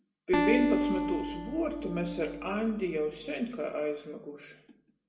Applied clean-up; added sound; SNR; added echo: none; Acoustic guitar; 1 dB; reverberation time 0.2 s.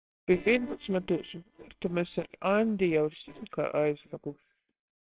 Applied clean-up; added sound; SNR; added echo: neural separator model SepFormer WHAMR!.